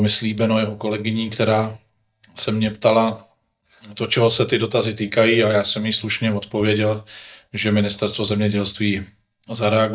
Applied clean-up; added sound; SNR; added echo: neural mask model DeepFilterNet 3.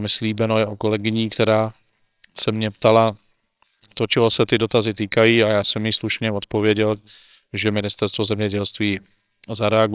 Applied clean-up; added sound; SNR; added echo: neural separator model SepFormer WHAMR!.